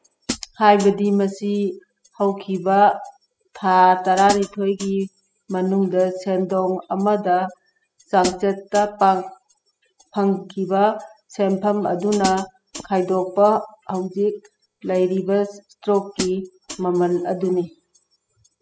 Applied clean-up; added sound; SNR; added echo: classical method spectral subtraction.